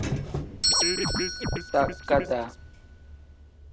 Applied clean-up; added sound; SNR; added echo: none; Scratching (performance technique) + Doorbell; -2 dB; none.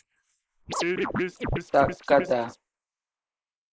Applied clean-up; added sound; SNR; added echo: neural mask model Resemble Enhance denoiser.